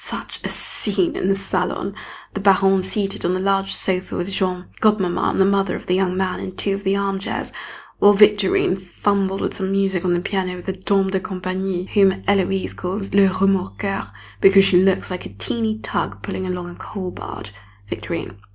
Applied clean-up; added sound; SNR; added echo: none; none; none; none.